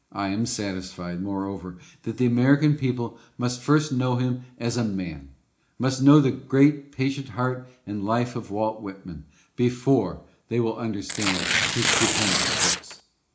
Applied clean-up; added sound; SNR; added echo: none; Tearing; -1 dB; reverberation time 0.4 s.